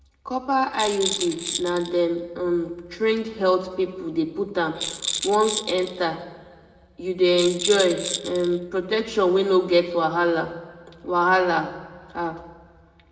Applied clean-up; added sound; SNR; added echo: none; Rattle; 8 dB; reverberation time 1.4 s.